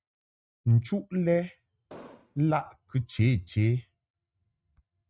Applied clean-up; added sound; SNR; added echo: neural mask model RNNoise.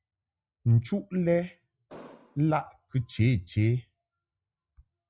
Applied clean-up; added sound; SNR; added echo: classical method log-MMSE.